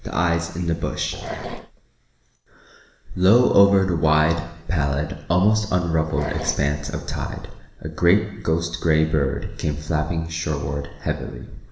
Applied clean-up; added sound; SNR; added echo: none; Growling; 11 dB; reverberation time 0.9 s.